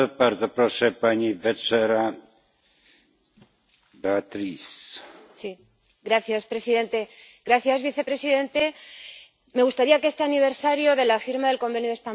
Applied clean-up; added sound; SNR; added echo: none; none; none; none.